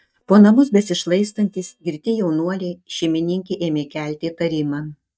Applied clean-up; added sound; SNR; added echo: neural mask model DeepFilterNet 3.